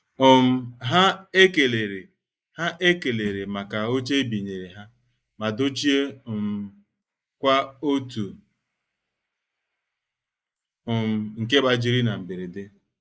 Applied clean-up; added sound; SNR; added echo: neural mask model Resemble Enhance denoiser.